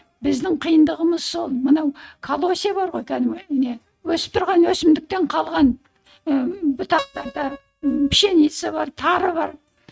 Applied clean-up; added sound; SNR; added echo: neural mask model RNNoise.